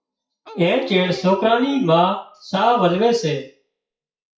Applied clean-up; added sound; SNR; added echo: classical method WPE with log-MMSE.